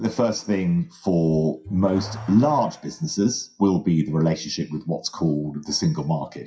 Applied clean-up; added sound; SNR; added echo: classical method WPE with log-MMSE.